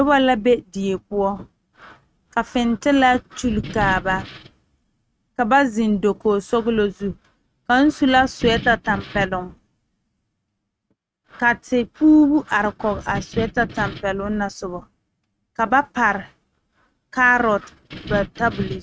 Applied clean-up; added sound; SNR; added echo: neural mask model RNNoise.